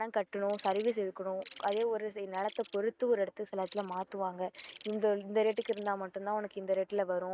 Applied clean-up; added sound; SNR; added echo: neural mask model RNNoise.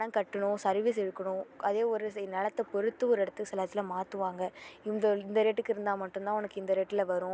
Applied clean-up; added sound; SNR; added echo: none; none; none; none.